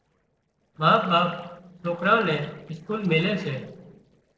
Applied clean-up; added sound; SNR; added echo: neural separator model SepFormer DNS4.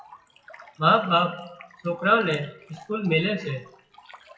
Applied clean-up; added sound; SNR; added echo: classical method WPE with log-MMSE.